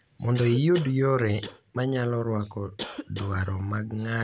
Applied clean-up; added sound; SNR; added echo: none; Cough; 16 dB; none.